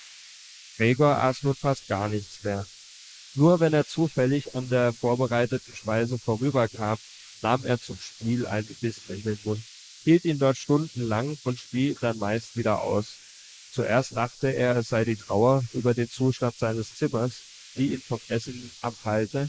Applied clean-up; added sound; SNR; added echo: neural mask model Resemble Enhance denoiser.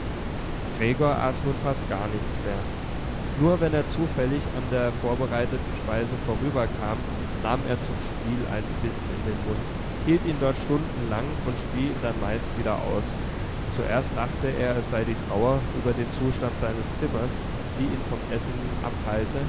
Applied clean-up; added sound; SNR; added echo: none; Water; 1 dB; none.